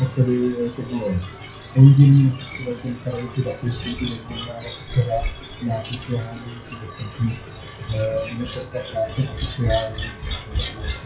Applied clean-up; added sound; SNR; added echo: classical method WPE with log-MMSE.